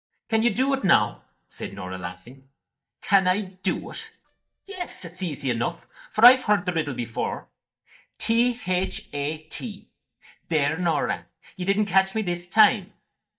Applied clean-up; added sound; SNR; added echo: neural mask model DeepFilterNet 3.